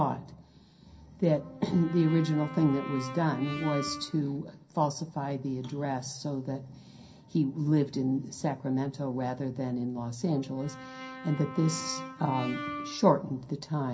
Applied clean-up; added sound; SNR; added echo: none; Brass instrument; 10 dB; reverberation time 0.3 s.